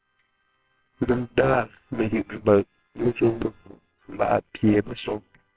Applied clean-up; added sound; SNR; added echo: neural separator model SepFormer WHAMR!.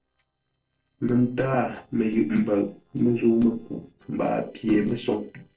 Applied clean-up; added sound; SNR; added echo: neural separator model SepFormer DNS4.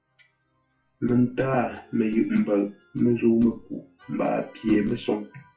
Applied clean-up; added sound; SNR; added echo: classical method WPE with log-MMSE.